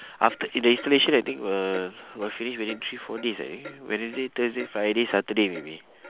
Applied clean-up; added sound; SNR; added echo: none; Clock; 20 dB; none.